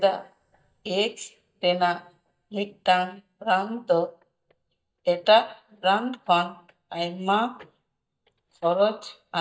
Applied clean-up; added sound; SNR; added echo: neural mask model DeepFilterNet 3.